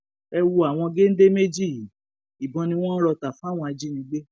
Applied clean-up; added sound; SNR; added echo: none; none; none; none.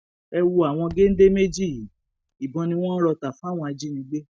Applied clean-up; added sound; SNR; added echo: neural mask model RNNoise.